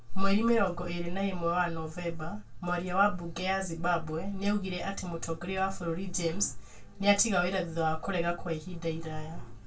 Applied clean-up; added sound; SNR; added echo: none; none; none; reverberation time 0.2 s.